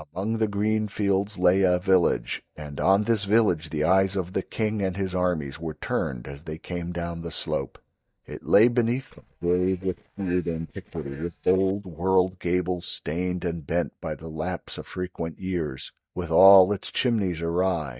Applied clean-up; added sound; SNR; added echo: neural mask model DeepFilterNet 3.